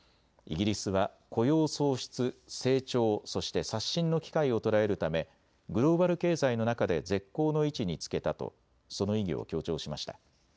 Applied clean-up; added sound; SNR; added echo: none; none; none; none.